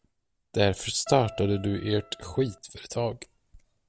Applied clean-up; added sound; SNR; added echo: none; Keyboard (musical); 15 dB; none.